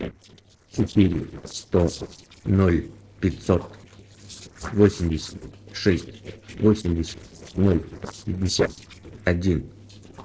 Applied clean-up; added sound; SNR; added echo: neural separator model SepFormer DNS4.